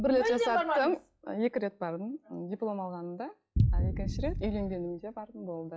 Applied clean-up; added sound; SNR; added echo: classical method log-MMSE.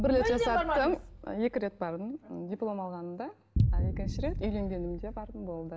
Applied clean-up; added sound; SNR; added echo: none; Boom; 3 dB; none.